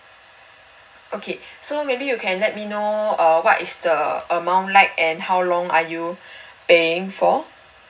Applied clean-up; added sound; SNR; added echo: none; none; none; reverberation time 0.4 s.